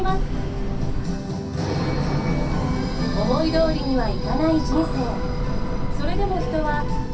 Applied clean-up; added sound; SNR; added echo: none; Train / Breathing; 0 dB; reverberation time 0.3 s.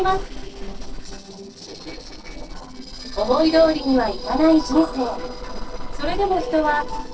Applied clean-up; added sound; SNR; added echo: neural separator model SepFormer DNS4.